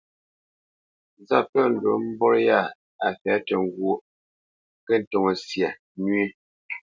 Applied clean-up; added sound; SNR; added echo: none; none; none; none.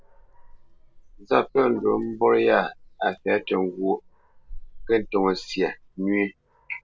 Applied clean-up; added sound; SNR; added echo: none; Dog; 19 dB; none.